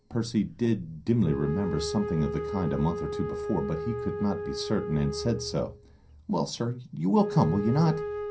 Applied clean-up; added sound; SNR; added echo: none; Wind instrument, woodwind instrument; 7 dB; reverberation time 0.3 s.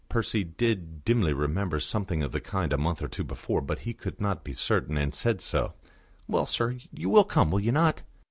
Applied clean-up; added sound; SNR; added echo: none; none; none; none.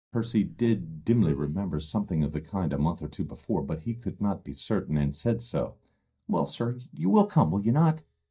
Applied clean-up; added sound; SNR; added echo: neural mask model DeepFilterNet 3.